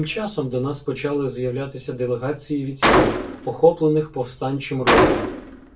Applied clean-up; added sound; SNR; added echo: none; Gunshot, gunfire; 0 dB; reverberation time 0.2 s.